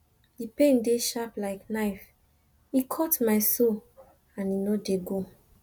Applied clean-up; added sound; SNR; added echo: none; none; none; none.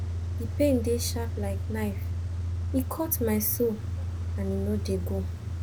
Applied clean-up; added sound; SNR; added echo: none; Idling / Engine starting / Accelerating, revving, vroom / Car; 0 dB; none.